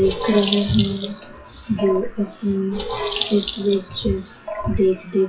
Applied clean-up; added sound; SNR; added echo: classical method WPE with log-MMSE.